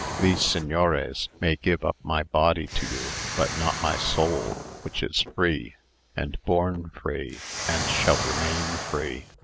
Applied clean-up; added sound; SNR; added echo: none; Explosion; 7 dB; none.